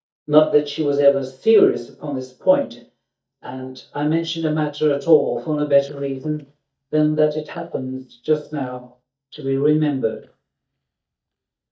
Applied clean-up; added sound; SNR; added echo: neural mask model DeepFilterNet 3.